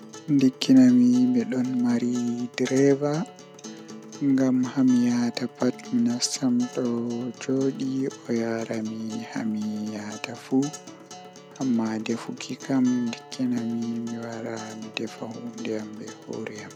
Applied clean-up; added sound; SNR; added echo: none; Acoustic guitar; 17 dB; none.